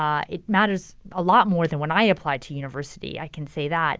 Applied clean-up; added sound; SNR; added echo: none; none; none; none.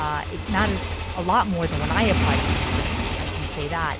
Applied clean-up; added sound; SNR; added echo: none; Motorcycle / Engine; -1 dB; none.